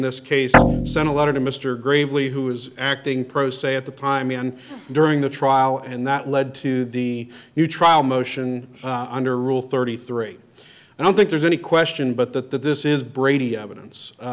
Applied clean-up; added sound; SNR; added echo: none; Guitar; -3 dB; none.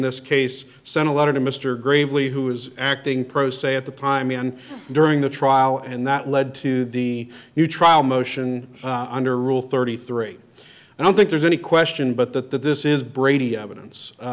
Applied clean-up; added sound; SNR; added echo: none; none; none; none.